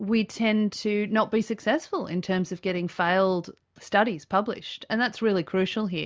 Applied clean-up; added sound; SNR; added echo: none; none; none; none.